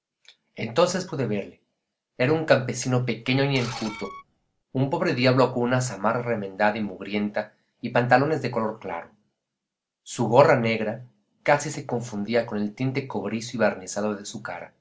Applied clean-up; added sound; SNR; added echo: none; Screech; 15 dB; none.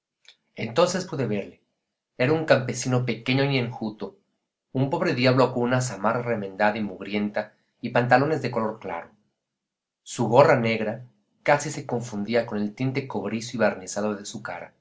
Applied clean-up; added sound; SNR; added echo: none; none; none; none.